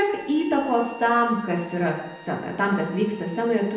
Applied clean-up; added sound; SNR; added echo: none; Bowed string instrument; 19 dB; reverberation time 0.9 s.